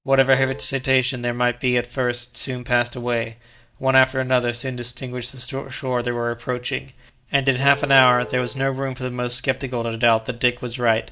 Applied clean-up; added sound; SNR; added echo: neural mask model DeepFilterNet 3.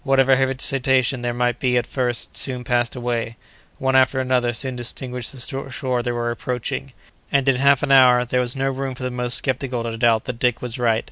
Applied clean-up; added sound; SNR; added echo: none; none; none; none.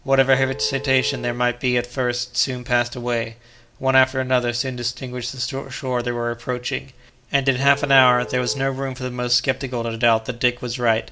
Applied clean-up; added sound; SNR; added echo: none; Vehicle horn, car horn, honking; 14 dB; reverberation time 0.4 s.